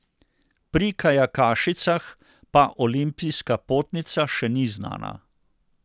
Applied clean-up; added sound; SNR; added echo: none; none; none; none.